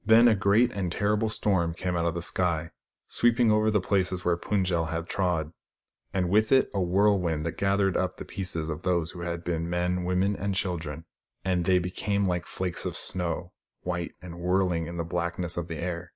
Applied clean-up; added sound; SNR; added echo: none; none; none; none.